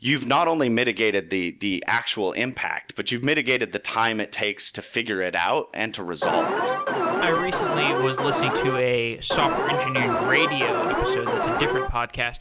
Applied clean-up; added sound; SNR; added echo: none; Alarm; -1 dB; none.